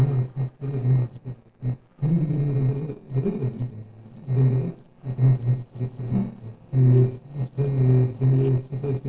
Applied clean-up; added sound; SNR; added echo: neural separator model SepFormer DNS4.